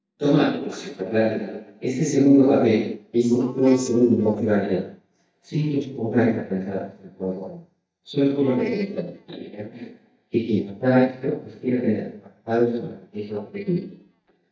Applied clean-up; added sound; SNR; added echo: neural mask model DeepFilterNet 3.